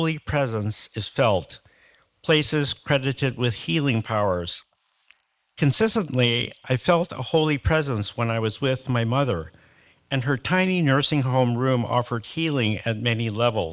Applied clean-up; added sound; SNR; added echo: neural mask model Resemble Enhance denoiser.